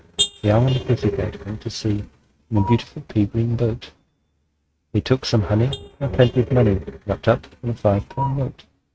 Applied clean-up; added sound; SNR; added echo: neural mask model RNNoise.